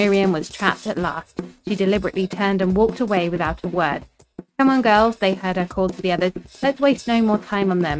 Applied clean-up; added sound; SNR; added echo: neural mask model RNNoise.